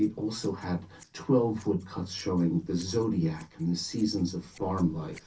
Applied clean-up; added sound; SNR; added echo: neural separator model SepFormer DNS4.